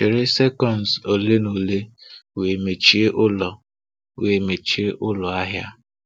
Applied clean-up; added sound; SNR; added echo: none; none; none; none.